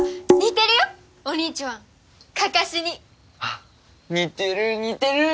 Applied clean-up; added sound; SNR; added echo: none; none; none; none.